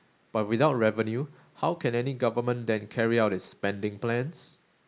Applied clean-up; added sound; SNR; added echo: none; none; none; none.